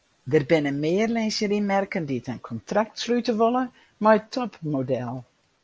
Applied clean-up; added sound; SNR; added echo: none; none; none; none.